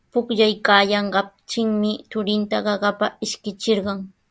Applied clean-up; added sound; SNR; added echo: none; none; none; none.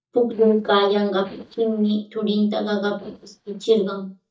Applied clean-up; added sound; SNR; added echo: neural mask model DeepFilterNet 3.